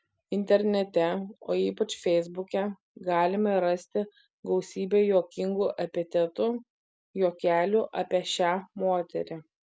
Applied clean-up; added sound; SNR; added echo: none; none; none; none.